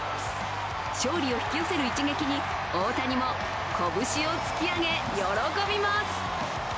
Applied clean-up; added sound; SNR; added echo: none; none; none; none.